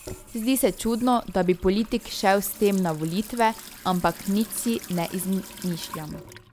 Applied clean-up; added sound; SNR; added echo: none; Sink (filling or washing) / Water tap, faucet; 16 dB; none.